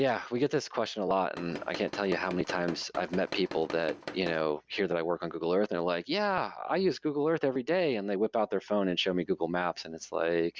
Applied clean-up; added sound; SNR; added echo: none; Tools; 12 dB; none.